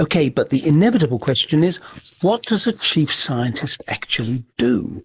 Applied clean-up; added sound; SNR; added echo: neural mask model Resemble Enhance denoiser.